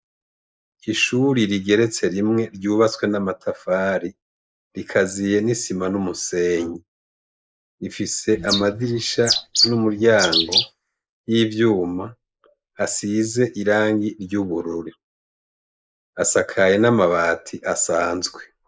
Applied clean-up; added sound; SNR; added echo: neural mask model Resemble Enhance denoiser.